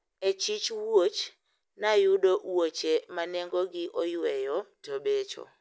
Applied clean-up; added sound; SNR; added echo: none; none; none; none.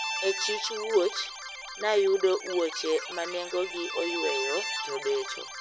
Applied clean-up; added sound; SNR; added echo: none; Bowed string instrument + Keyboard (musical); 6 dB; none.